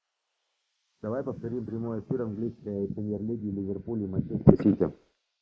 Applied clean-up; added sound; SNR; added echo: neural mask model Resemble Enhance denoiser.